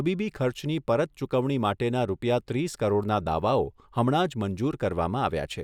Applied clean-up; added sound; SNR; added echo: none; none; none; none.